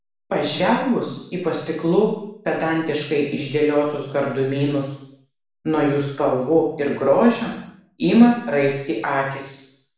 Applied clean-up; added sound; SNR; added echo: none; none; none; reverberation time 0.7 s.